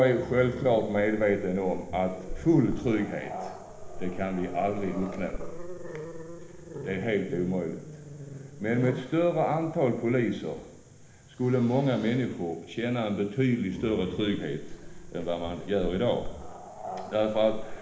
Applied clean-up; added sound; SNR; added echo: none; Growling; 11 dB; reverberation time 1.0 s.